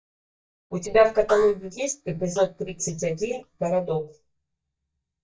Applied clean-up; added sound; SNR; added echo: neural mask model DeepFilterNet 3.